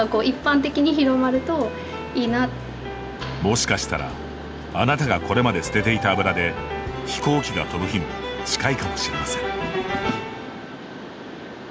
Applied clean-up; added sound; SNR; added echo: none; Mechanisms; 13 dB; none.